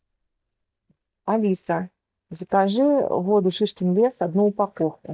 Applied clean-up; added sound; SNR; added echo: neural mask model DeepFilterNet 3.